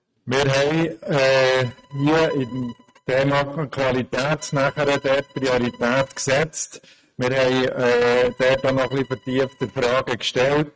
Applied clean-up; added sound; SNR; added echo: neural mask model RNNoise.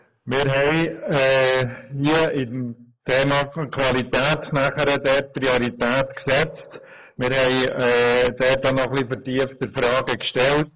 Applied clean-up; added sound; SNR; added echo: neural mask model Resemble Enhance denoiser.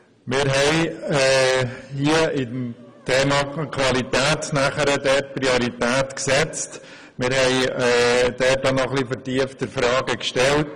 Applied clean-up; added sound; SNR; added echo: none; none; none; none.